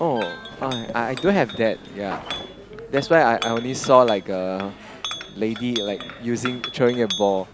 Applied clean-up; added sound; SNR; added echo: none; Chink, clink; 12 dB; none.